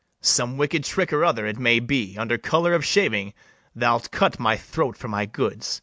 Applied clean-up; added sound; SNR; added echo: none; none; none; none.